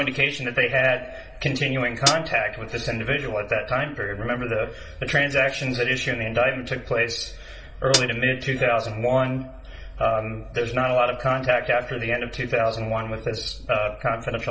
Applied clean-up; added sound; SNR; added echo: none; Hi-hat; 4 dB; reverberation time 0.4 s.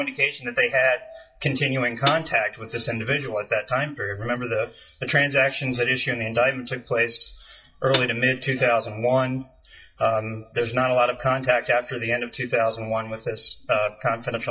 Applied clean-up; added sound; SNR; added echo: classical method WPE with log-MMSE.